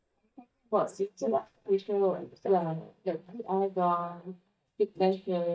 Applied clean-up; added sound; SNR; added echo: neural mask model DeepFilterNet 3.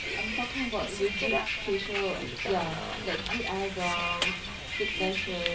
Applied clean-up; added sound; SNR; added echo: none; Bus; -1 dB; reverberation time 0.5 s.